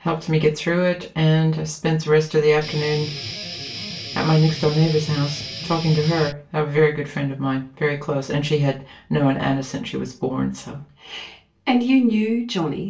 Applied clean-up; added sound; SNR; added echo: none; Guitar; 10 dB; reverberation time 0.3 s.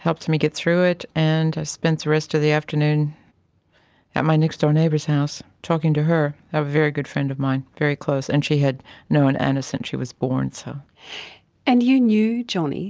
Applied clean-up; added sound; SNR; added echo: none; none; none; none.